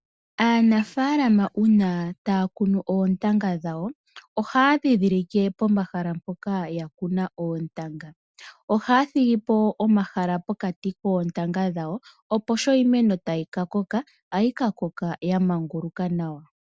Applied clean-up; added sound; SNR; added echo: none; none; none; none.